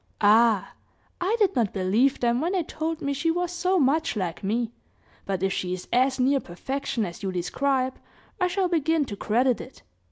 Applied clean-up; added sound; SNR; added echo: none; none; none; none.